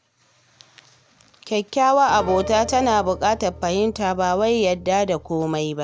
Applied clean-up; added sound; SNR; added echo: none; Piano; 15 dB; none.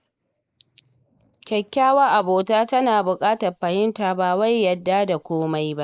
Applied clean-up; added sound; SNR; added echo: neural mask model Resemble Enhance denoiser.